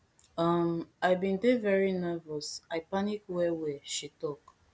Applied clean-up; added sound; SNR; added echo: none; none; none; none.